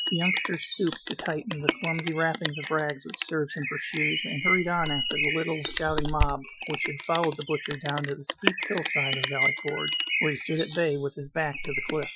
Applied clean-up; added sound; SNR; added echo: classical method Wiener filter.